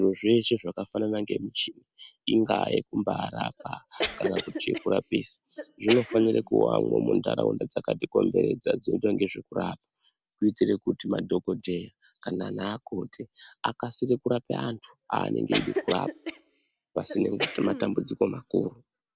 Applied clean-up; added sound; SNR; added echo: none; Cough; 7 dB; none.